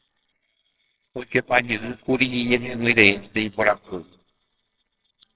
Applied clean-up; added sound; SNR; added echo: neural separator model SepFormer WHAMR!.